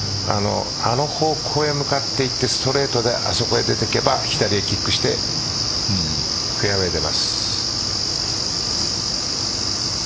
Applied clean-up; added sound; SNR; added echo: none; none; none; none.